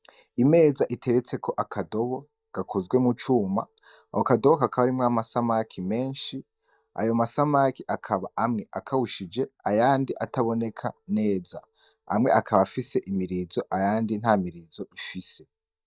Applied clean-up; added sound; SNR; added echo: neural mask model DeepFilterNet 3.